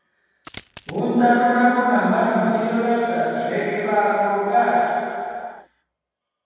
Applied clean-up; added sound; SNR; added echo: none; Coin (dropping); 18 dB; reverberation time 2.2 s.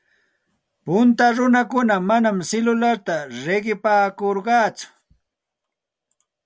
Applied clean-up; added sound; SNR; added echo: none; none; none; none.